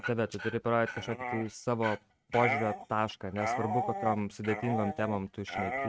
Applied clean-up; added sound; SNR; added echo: neural mask model RNNoise.